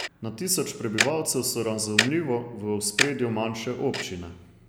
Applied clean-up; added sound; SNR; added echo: none; Tick-tock; 4 dB; none.